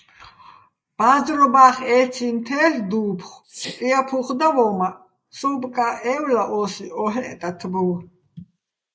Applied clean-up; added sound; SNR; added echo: neural mask model Resemble Enhance denoiser.